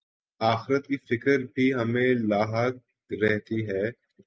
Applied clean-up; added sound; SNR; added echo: none; none; none; none.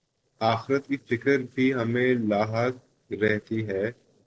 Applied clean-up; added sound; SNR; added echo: neural separator model SepFormer DNS4.